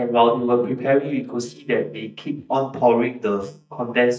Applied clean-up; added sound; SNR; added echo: neural mask model DeepFilterNet 3.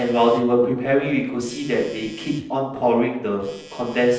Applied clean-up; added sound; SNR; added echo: neural separator model SepFormer DNS4.